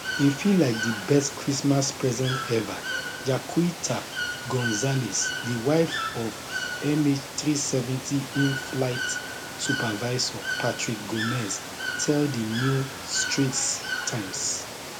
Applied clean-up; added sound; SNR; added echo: none; Water / Bird; 6 dB; none.